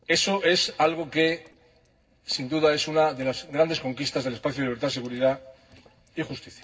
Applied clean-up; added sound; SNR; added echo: neural separator model SepFormer DNS4.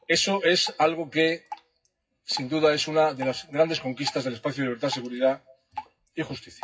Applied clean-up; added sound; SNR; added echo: classical method WPE with log-MMSE.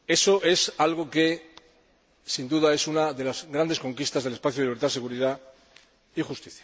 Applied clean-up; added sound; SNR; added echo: none; none; none; none.